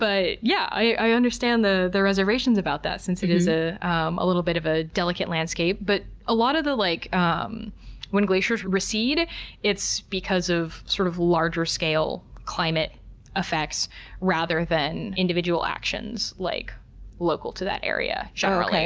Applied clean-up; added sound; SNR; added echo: none; none; none; none.